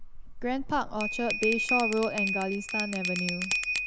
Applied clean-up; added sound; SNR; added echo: none; Bell; 1 dB; none.